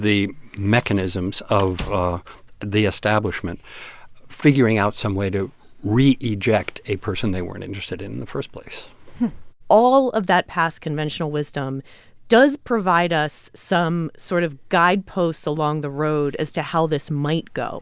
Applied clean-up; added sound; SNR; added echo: none; Squeak / Slam; 17 dB; none.